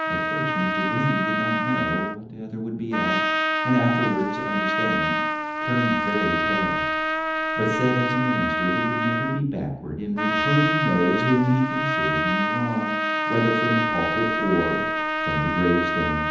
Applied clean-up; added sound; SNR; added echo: none; Trumpet; -1 dB; reverberation time 0.9 s.